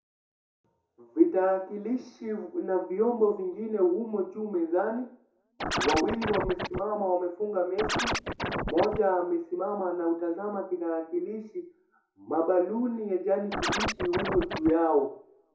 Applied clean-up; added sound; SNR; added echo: none; Scratching (performance technique); 2 dB; reverberation time 0.6 s.